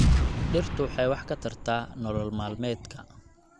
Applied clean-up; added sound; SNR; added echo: none; Boom; -2 dB; none.